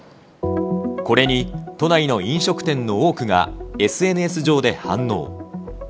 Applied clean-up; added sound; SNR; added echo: none; none; none; none.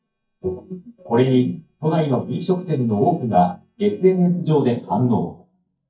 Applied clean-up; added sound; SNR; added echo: neural mask model DeepFilterNet 3.